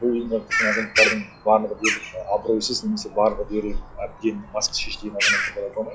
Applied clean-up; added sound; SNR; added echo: classical method log-MMSE.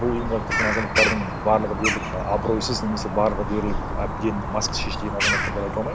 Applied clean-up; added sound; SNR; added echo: none; Bird vocalization, bird call, bird song; 0 dB; none.